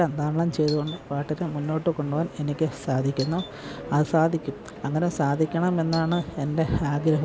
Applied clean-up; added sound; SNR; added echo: none; Doorbell; 19 dB; none.